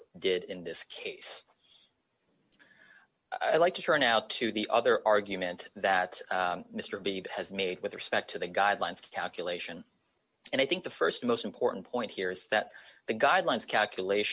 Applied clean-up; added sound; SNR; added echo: none; none; none; none.